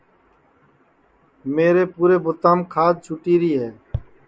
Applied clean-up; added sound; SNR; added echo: none; none; none; none.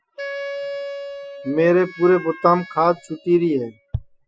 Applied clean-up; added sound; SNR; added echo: classical method spectral subtraction.